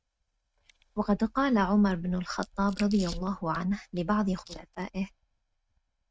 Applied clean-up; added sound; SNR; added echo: neural mask model RNNoise.